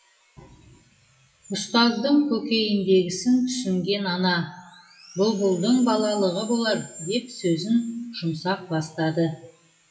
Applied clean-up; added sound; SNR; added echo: classical method WPE with log-MMSE.